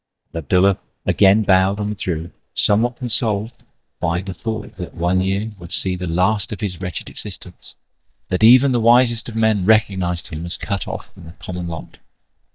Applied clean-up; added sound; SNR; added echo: neural mask model DeepFilterNet 3.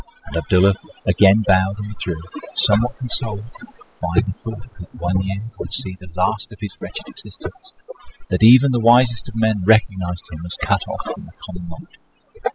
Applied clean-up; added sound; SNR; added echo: classical method spectral subtraction.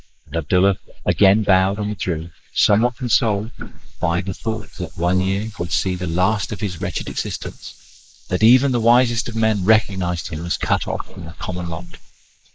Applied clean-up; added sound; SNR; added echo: neural mask model Resemble Enhance denoiser.